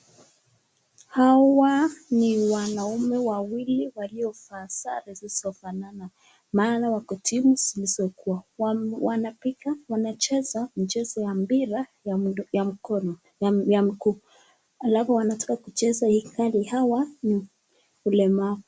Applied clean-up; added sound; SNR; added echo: none; none; none; none.